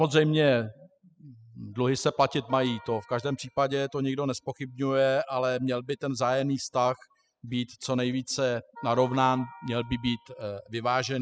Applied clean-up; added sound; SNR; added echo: classical method spectral subtraction.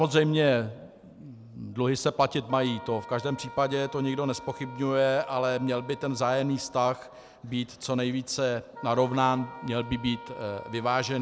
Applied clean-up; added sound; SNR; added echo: none; Wind instrument, woodwind instrument; 18 dB; none.